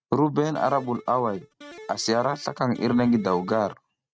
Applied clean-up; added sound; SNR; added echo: neural mask model RNNoise.